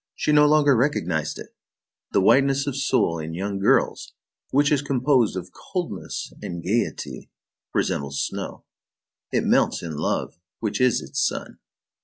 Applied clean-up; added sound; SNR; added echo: none; none; none; none.